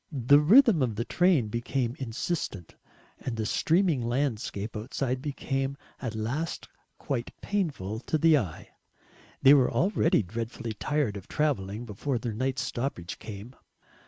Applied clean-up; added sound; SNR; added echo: none; none; none; none.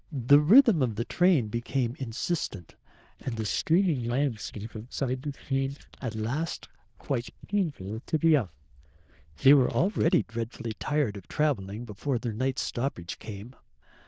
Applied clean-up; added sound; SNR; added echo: neural diffusion model UNIVERSE++.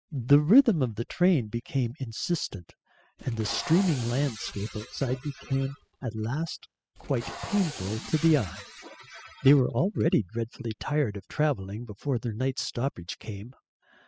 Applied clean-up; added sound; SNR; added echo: classical method spectral subtraction.